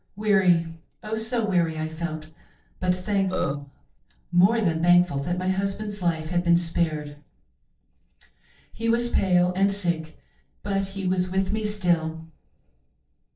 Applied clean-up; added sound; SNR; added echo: neural separator model SepFormer DNS4.